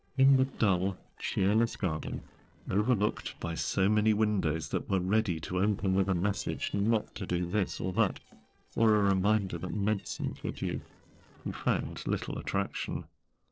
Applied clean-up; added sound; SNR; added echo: neural separator model SepFormer DNS4.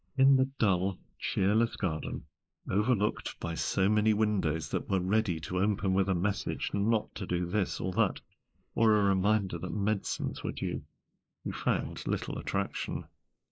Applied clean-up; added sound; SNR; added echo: neural mask model Resemble Enhance denoiser.